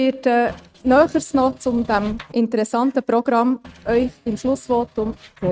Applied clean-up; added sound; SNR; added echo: neural mask model RNNoise.